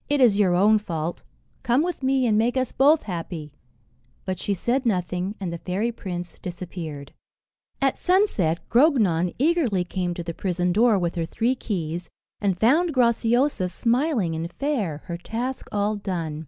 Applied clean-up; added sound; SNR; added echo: none; none; none; none.